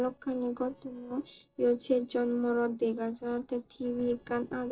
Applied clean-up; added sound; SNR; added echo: neural separator model SepFormer DNS4.